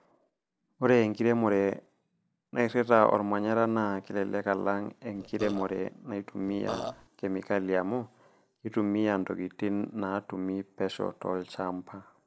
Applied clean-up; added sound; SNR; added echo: neural separator model SepFormer DNS4.